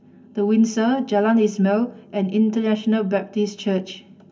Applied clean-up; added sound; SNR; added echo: none; none; none; reverberation time 0.3 s.